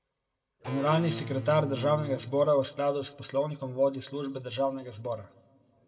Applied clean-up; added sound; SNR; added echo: none; Electric guitar / Bass guitar; 9 dB; reverberation time 1.5 s.